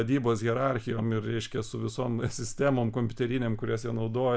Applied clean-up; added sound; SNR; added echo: none; none; none; none.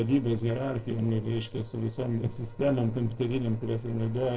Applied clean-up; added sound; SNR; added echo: neural separator model SepFormer DNS4.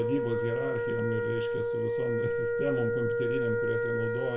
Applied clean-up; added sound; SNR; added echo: none; Wind instrument, woodwind instrument; -4 dB; reverberation time 0.7 s.